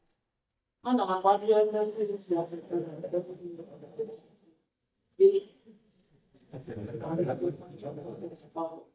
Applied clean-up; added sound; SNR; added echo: neural mask model DeepFilterNet 3.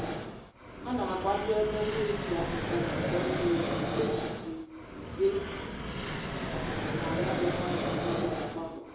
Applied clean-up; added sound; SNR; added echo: none; Fixed-wing aircraft, airplane; 0 dB; reverberation time 0.7 s.